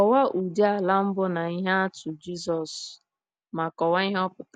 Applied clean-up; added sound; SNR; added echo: none; none; none; none.